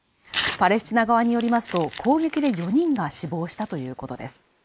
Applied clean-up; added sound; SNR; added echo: neural mask model Resemble Enhance denoiser.